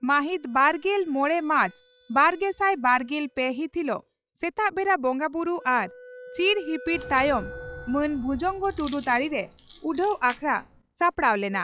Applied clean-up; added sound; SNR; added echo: classical method log-MMSE.